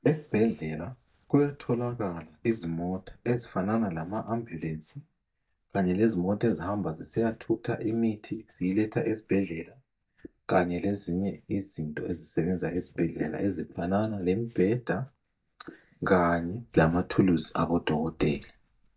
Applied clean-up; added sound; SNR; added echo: neural mask model DeepFilterNet 3.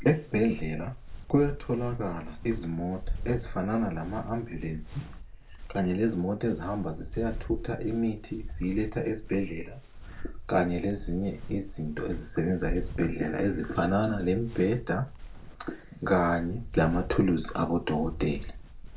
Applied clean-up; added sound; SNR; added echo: none; Walk, footsteps; 9 dB; reverberation time 0.2 s.